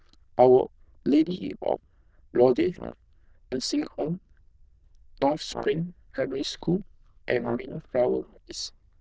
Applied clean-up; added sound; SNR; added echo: neural diffusion model UNIVERSE++.